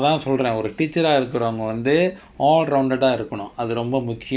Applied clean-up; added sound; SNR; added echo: none; none; none; none.